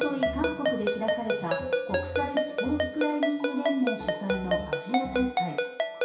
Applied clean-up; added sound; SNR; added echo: none; Ringtone; -1 dB; reverberation time 0.6 s.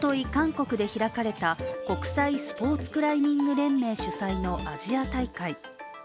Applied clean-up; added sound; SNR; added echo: none; none; none; none.